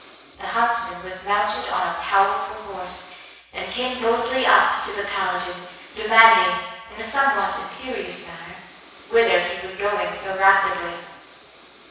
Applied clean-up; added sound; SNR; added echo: none; Breathing; 16 dB; reverberation time 1.1 s.